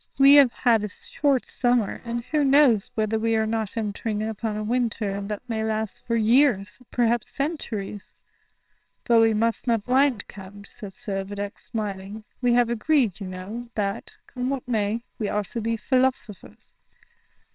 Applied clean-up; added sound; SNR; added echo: neural separator model SepFormer WHAMR!.